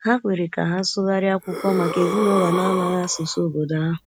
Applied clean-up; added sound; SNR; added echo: none; Breathing; 7 dB; none.